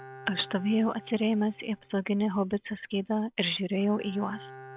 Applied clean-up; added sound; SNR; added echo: none; Bowed string instrument; 20 dB; none.